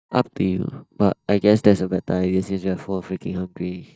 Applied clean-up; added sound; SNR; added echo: neural mask model DeepFilterNet 3.